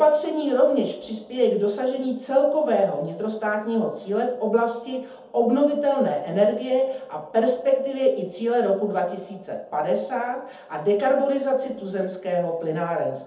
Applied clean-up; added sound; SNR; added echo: none; none; none; reverberation time 0.6 s.